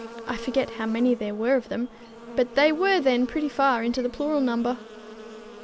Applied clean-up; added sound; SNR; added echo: none; Buzz; 16 dB; none.